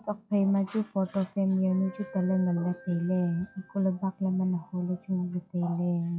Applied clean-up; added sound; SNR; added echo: classical method log-MMSE.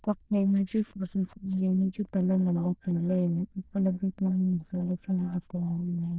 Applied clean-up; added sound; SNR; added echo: neural diffusion model UNIVERSE++.